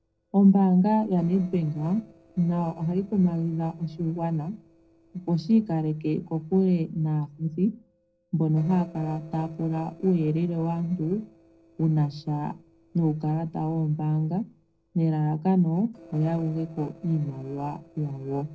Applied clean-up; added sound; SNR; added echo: neural separator model SepFormer DNS4.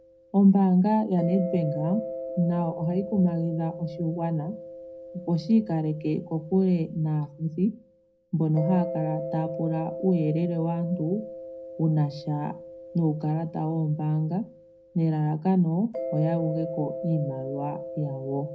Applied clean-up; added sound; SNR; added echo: none; Mallet percussion; 11 dB; reverberation time 0.4 s.